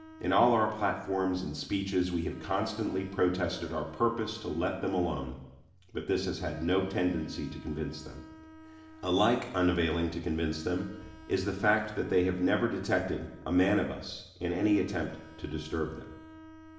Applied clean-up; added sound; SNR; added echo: none; Bowed string instrument; 20 dB; reverberation time 0.8 s.